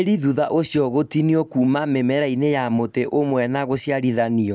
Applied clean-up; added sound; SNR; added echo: none; none; none; none.